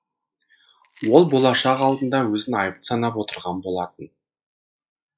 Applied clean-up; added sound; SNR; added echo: classical method log-MMSE.